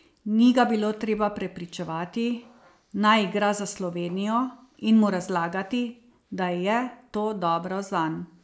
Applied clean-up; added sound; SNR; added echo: none; none; none; none.